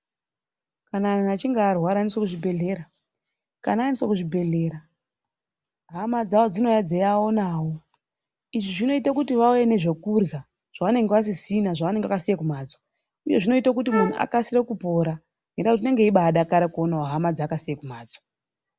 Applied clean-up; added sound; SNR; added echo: none; Wind instrument, woodwind instrument; 5 dB; none.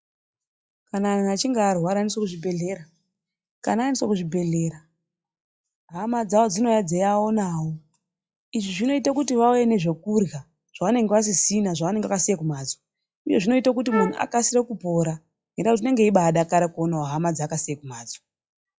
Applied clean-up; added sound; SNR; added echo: classical method log-MMSE.